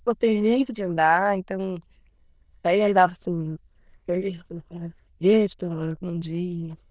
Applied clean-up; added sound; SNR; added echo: neural diffusion model UNIVERSE++.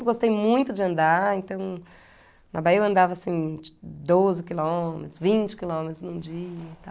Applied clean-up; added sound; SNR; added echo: none; none; none; none.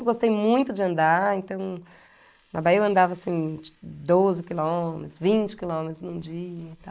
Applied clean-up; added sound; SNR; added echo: neural mask model Resemble Enhance denoiser.